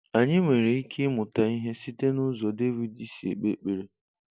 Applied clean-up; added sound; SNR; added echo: none; none; none; none.